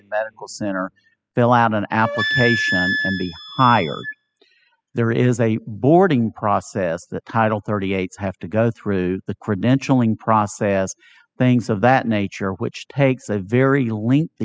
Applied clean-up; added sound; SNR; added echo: classical method spectral subtraction.